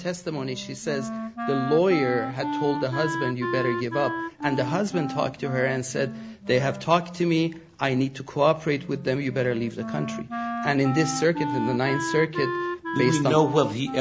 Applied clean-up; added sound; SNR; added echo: none; Wind instrument, woodwind instrument; 7 dB; none.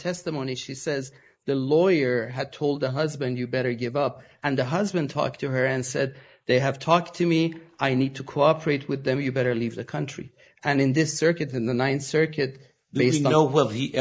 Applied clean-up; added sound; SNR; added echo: neural mask model Resemble Enhance denoiser.